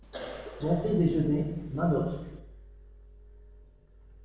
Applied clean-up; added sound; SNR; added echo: none; Cough; 14 dB; reverberation time 0.9 s.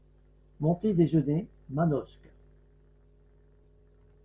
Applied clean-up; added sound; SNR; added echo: none; none; none; none.